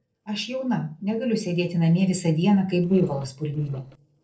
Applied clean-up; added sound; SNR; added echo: neural separator model SepFormer DNS4.